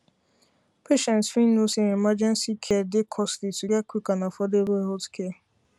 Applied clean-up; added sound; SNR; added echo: none; none; none; none.